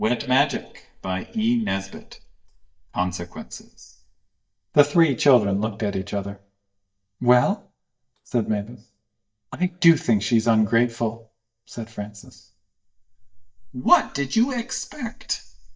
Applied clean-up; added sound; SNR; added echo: neural mask model DeepFilterNet 3.